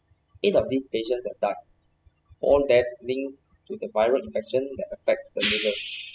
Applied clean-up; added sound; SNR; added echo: classical method spectral subtraction.